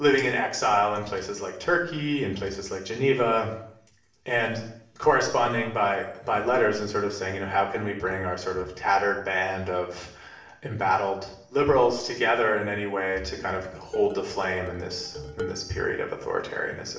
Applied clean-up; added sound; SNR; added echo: none; Dishes, pots, and pans; 13 dB; reverberation time 0.6 s.